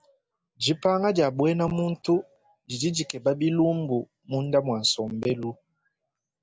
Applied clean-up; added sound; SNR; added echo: none; none; none; none.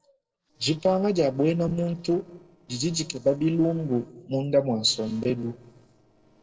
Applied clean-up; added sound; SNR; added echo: neural separator model SepFormer DNS4.